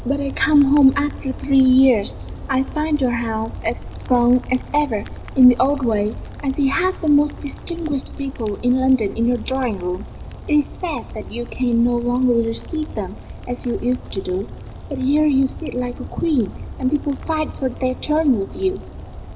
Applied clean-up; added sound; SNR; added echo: none; Rain; 12 dB; reverberation time 1.6 s.